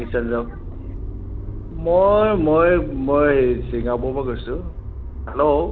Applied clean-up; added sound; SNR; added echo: none; Motor vehicle (road); 9 dB; none.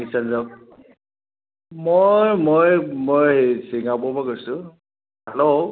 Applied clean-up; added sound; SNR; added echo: none; none; none; none.